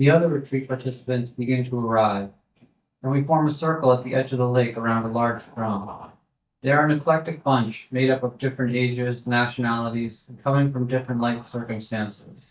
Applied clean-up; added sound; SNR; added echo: neural mask model DeepFilterNet 3.